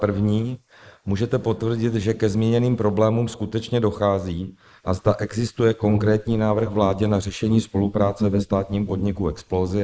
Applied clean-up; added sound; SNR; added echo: neural mask model Resemble Enhance denoiser.